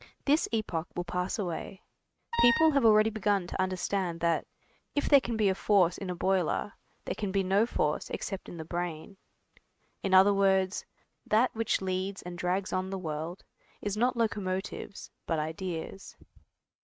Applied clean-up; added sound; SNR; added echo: neural mask model RNNoise.